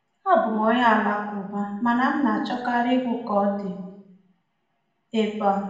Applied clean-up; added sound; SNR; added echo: none; none; none; reverberation time 0.9 s.